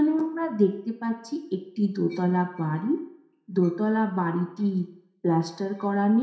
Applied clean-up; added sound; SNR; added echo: none; none; none; reverberation time 0.7 s.